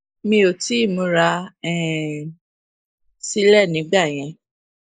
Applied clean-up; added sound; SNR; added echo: neural mask model Resemble Enhance denoiser.